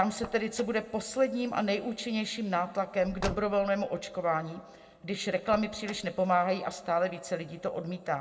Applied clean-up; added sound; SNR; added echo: none; Car; 17 dB; reverberation time 1.8 s.